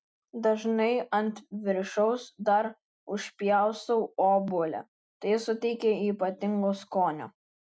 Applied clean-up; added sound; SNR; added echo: none; none; none; none.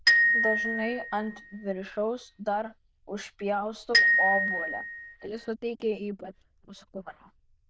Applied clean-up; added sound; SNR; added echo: neural diffusion model UNIVERSE++.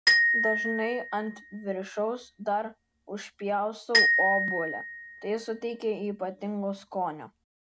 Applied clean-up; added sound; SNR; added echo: none; Glockenspiel; -2 dB; none.